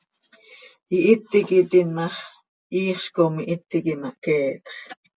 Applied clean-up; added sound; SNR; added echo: none; none; none; none.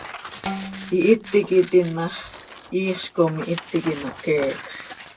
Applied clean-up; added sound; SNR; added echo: none; Tearing + Bowed string instrument; 13 dB; none.